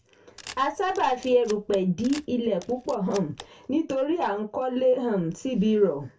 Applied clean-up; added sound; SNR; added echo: none; Camera; 20 dB; reverberation time 0.2 s.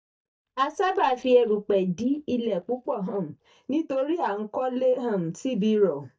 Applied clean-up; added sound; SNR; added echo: neural mask model DeepFilterNet 3.